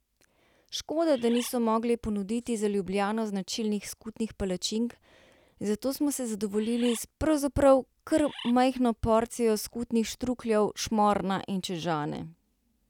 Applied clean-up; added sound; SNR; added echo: none; Bird; 15 dB; none.